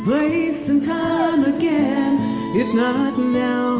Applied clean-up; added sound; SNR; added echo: none; Squeak; 15 dB; none.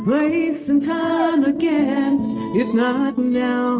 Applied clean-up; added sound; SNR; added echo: neural mask model RNNoise.